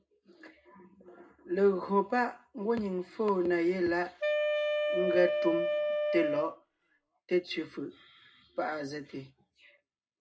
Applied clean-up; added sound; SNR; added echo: none; Wind instrument, woodwind instrument; -2 dB; reverberation time 0.2 s.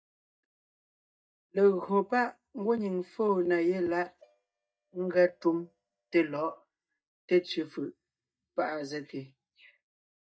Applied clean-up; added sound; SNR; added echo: neural mask model DeepFilterNet 3.